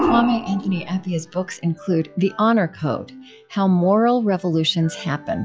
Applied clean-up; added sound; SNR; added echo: classical method log-MMSE.